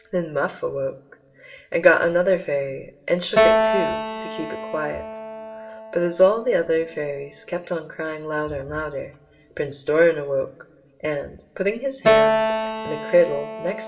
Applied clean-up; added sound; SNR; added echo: none; Keyboard (musical); 3 dB; reverberation time 1.4 s.